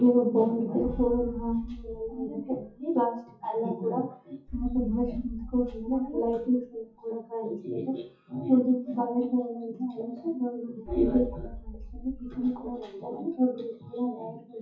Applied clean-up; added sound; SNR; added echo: classical method WPE with log-MMSE.